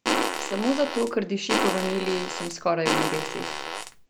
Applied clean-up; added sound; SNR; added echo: none; Fart; 0 dB; none.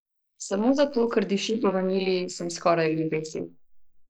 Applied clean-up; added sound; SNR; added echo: neural mask model Resemble Enhance denoiser.